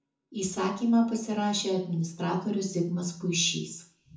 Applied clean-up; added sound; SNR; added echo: none; none; none; reverberation time 0.6 s.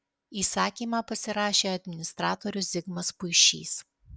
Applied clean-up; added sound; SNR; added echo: none; none; none; none.